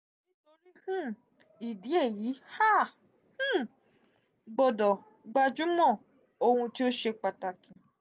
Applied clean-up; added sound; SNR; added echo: none; none; none; none.